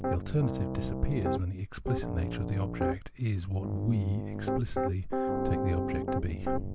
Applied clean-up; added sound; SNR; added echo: none; Piano; 1 dB; none.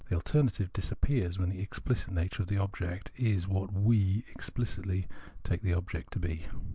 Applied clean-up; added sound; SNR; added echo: none; none; none; none.